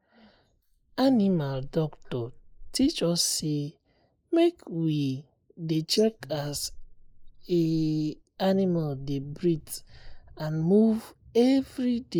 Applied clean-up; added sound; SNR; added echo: neural mask model Resemble Enhance denoiser.